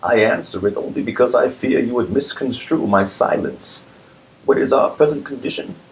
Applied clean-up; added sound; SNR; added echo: none; none; none; none.